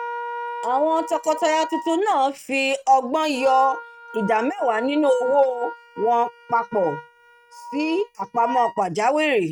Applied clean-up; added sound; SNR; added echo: neural mask model RNNoise.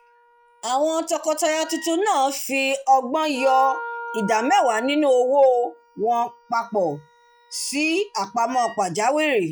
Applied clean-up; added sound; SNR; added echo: classical method log-MMSE.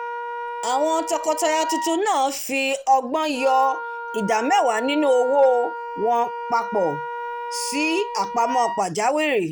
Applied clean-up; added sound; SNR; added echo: none; Wind instrument, woodwind instrument; 9 dB; none.